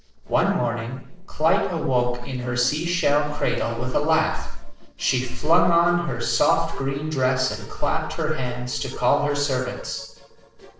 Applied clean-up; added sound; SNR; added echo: neural separator model SepFormer DNS4.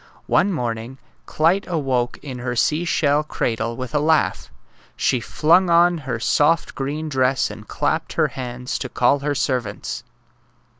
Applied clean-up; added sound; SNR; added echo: none; none; none; none.